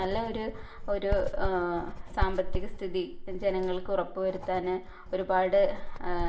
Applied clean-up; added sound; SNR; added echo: none; Writing; 3 dB; reverberation time 1.1 s.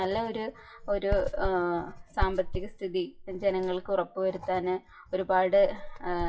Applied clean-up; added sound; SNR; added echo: classical method WPE with log-MMSE.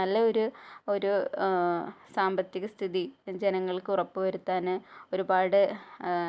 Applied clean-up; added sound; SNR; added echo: none; none; none; none.